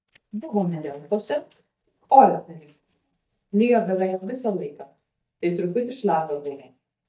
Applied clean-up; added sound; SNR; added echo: neural mask model DeepFilterNet 3.